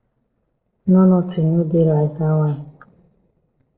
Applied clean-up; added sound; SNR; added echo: neural separator model SepFormer DNS4.